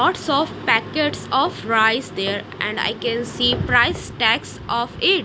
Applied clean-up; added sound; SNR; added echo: none; none; none; none.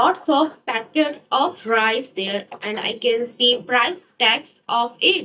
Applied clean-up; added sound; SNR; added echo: neural mask model DeepFilterNet 3.